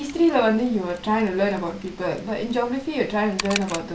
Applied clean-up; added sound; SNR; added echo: none; Mechanisms; 15 dB; none.